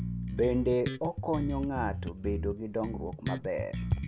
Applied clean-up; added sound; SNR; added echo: none; Bass guitar; 4 dB; none.